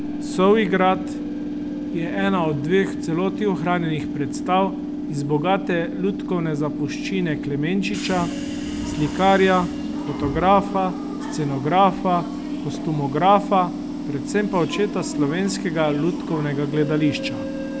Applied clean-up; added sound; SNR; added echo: none; Subway, metro, underground / Train; 5 dB; none.